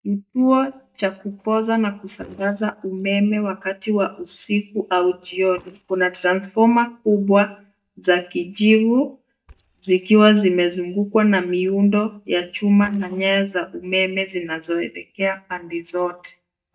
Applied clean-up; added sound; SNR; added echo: neural mask model DeepFilterNet 3.